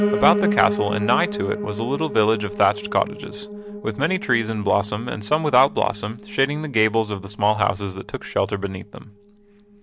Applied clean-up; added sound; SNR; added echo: none; Piano; 7 dB; none.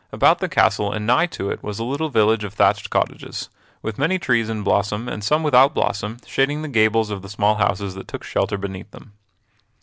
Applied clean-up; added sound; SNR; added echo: none; none; none; none.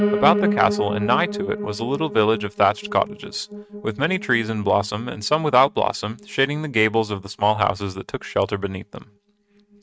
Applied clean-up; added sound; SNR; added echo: neural mask model RNNoise.